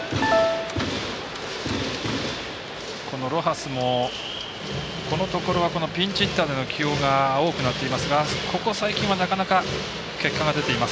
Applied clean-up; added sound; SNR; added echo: none; none; none; none.